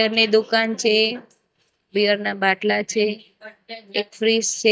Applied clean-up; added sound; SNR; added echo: neural mask model DeepFilterNet 3.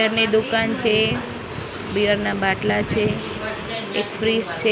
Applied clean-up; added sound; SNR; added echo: none; Bird; 16 dB; none.